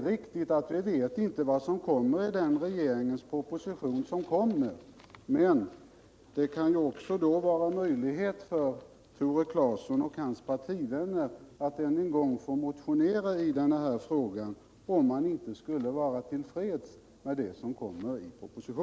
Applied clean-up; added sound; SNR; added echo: none; none; none; none.